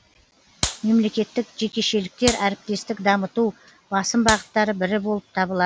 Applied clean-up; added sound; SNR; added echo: none; Clapping; 7 dB; none.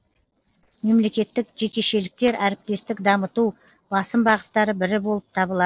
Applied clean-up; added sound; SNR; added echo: neural separator model SepFormer DNS4.